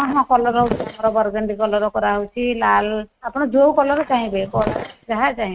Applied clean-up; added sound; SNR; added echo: neural mask model RNNoise.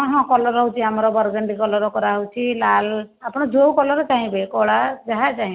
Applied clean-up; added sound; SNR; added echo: none; none; none; none.